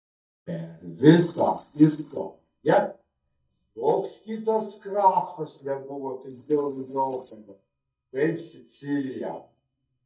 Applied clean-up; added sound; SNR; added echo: neural mask model DeepFilterNet 3.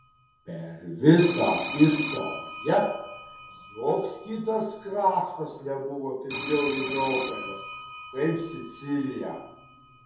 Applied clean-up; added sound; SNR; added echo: none; Telephone; 5 dB; reverberation time 0.6 s.